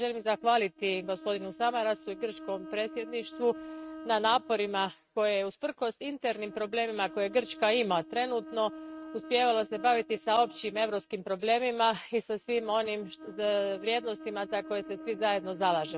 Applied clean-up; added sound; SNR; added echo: neural mask model RNNoise.